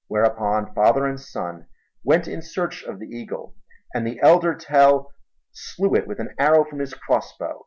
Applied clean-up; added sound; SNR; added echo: none; none; none; none.